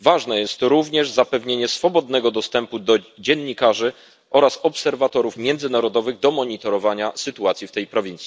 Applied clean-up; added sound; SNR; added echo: none; none; none; none.